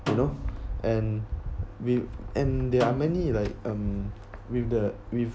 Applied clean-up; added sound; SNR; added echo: none; Snare drum; 13 dB; none.